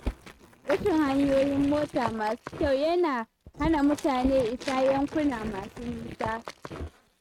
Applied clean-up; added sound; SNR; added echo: neural mask model RNNoise.